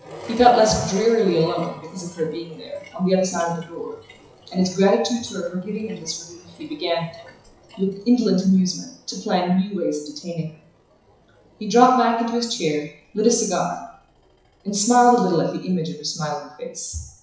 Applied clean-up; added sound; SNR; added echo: classical method WPE with log-MMSE.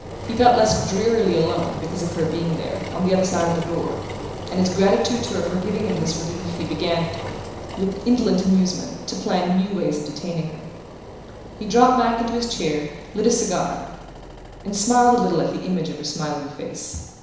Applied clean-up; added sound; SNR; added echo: none; Engine; 11 dB; reverberation time 1.0 s.